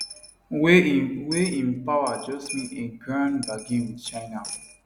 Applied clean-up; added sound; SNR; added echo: none; Coin (dropping); 15 dB; none.